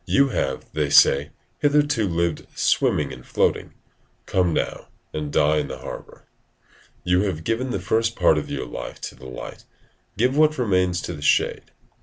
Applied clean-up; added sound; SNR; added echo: none; none; none; none.